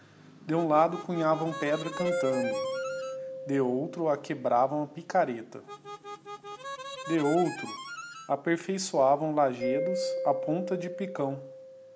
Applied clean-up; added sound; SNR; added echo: none; Mallet percussion + Harmonica; 7 dB; none.